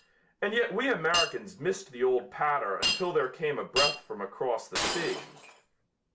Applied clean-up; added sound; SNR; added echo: none; Shatter; 5 dB; none.